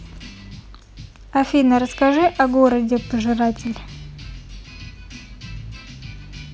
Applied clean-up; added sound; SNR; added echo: none; none; none; none.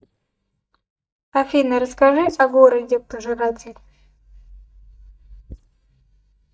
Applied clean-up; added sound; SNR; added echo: neural mask model DeepFilterNet 3.